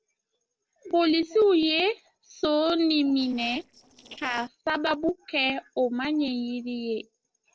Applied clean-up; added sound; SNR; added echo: neural separator model SepFormer DNS4.